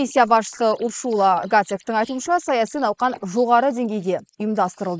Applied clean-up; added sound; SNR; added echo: neural mask model Resemble Enhance denoiser.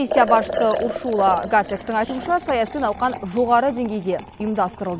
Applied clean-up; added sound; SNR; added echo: none; Liquid; 9 dB; none.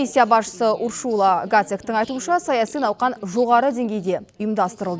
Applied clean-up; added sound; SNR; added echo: none; none; none; none.